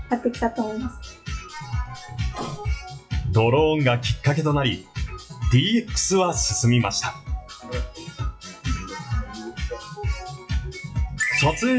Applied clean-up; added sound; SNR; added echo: classical method WPE with log-MMSE.